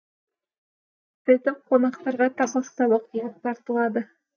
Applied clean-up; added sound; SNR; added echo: neural mask model DeepFilterNet 3.